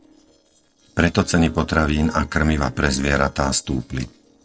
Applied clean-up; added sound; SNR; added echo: neural separator model SepFormer DNS4.